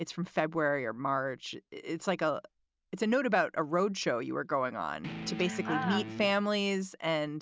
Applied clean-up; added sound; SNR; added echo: none; Guitar; 10 dB; none.